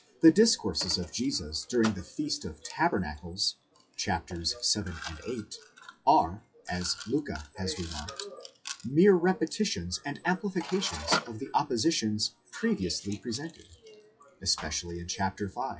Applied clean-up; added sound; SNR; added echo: classical method WPE with log-MMSE.